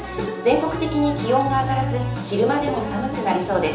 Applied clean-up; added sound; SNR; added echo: none; Bowed string instrument; 14 dB; reverberation time 1.2 s.